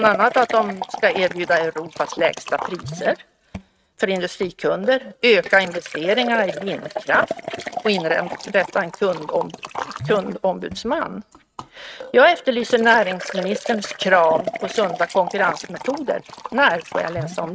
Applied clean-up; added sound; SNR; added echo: neural mask model RNNoise.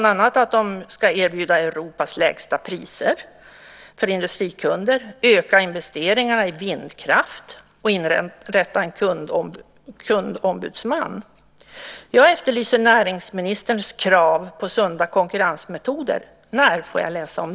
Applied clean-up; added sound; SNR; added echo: none; none; none; none.